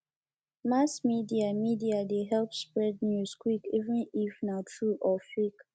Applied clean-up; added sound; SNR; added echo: none; none; none; none.